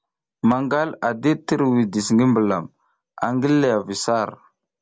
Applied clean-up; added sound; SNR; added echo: none; none; none; none.